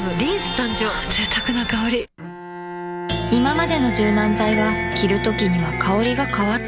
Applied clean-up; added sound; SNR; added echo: none; Bowed string instrument; 9 dB; none.